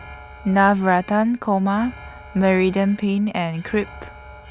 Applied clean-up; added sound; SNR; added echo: none; Alarm; 20 dB; none.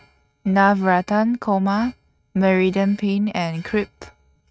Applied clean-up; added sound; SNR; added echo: neural mask model RNNoise.